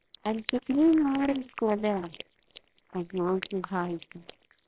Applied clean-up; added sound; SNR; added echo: neural separator model SepFormer WHAMR!.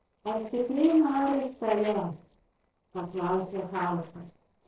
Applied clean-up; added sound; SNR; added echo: neural separator model SepFormer DNS4.